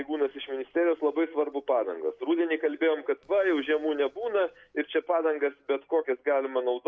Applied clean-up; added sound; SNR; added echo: none; none; none; none.